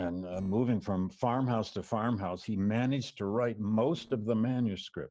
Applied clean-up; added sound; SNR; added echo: neural separator model SepFormer DNS4.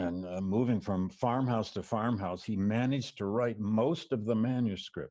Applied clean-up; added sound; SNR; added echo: none; none; none; none.